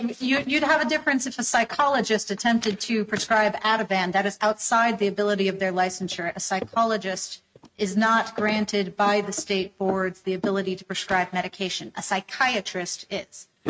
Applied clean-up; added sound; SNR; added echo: neural mask model RNNoise.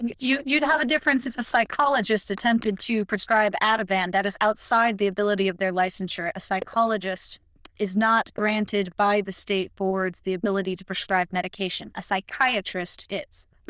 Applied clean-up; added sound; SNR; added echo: neural diffusion model UNIVERSE++.